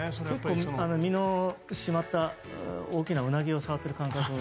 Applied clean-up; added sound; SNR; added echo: none; none; none; none.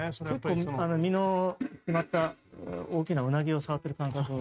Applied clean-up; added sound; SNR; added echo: neural mask model RNNoise.